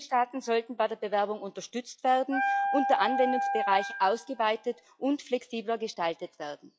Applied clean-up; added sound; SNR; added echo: classical method log-MMSE.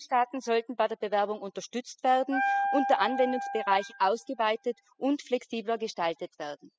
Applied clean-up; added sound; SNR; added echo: classical method spectral subtraction.